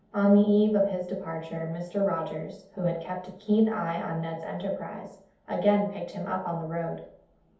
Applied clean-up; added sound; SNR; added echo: none; none; none; reverberation time 0.6 s.